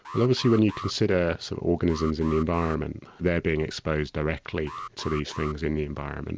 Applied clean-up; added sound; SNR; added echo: none; Alarm; 15 dB; none.